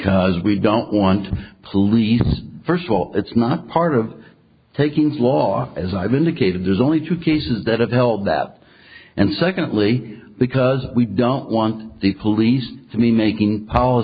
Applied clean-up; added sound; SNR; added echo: none; none; none; none.